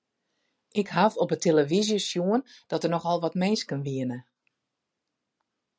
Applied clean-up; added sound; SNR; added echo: none; none; none; none.